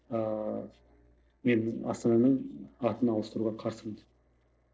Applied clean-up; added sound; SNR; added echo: neural separator model SepFormer DNS4.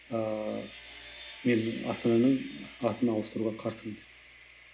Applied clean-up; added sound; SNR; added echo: none; Sawing; 17 dB; reverberation time 0.2 s.